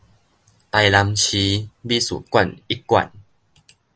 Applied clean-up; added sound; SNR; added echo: none; none; none; none.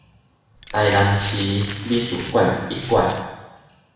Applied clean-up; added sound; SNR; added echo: none; Glass; 10 dB; reverberation time 1.1 s.